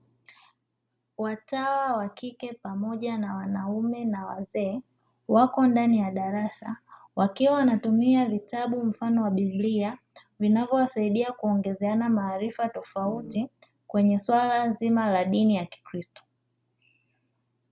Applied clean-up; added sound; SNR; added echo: none; Organ; 13 dB; none.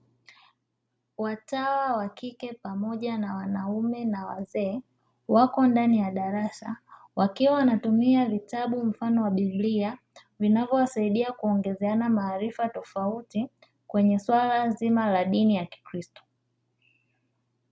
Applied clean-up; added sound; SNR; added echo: none; none; none; none.